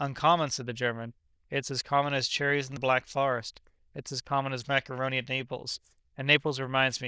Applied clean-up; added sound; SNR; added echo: neural diffusion model UNIVERSE++.